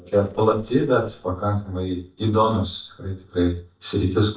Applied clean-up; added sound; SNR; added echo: neural mask model DeepFilterNet 3.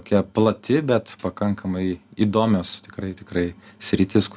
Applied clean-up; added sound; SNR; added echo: none; none; none; none.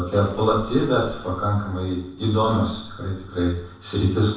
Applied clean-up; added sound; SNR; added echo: none; Bus / Engine; 19 dB; reverberation time 0.7 s.